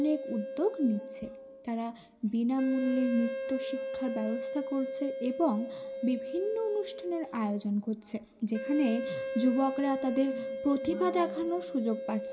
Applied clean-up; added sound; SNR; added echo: none; Wind instrument, woodwind instrument; 7 dB; reverberation time 0.3 s.